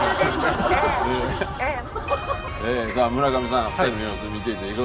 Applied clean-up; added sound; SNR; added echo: none; Aircraft; 11 dB; reverberation time 0.5 s.